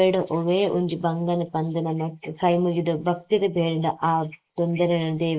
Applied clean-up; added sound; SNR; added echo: neural mask model Resemble Enhance denoiser.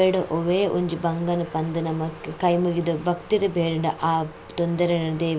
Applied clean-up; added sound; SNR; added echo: none; none; none; none.